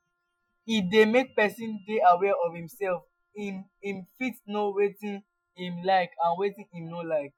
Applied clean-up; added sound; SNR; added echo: classical method Wiener filter.